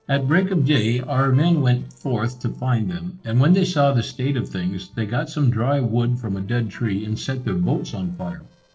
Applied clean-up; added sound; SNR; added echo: neural separator model SepFormer DNS4.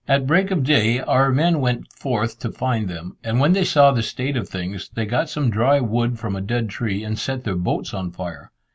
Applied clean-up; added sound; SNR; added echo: none; none; none; none.